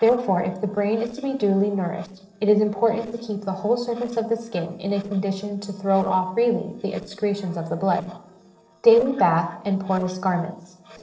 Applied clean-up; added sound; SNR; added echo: neural separator model SepFormer DNS4.